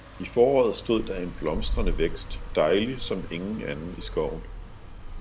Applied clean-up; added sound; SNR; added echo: none; Car passing by; 6 dB; none.